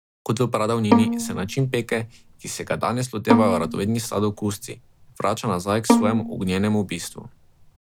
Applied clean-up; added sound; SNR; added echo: none; Bowed string instrument; 1 dB; none.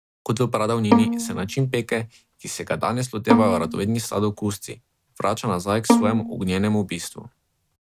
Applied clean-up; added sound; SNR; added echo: neural mask model RNNoise.